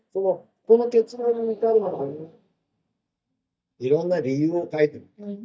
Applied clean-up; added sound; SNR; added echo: neural mask model DeepFilterNet 3.